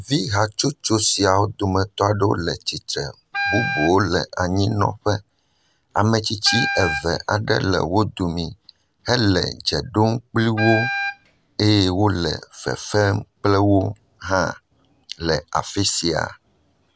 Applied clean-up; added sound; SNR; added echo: none; Wind instrument, woodwind instrument; 5 dB; none.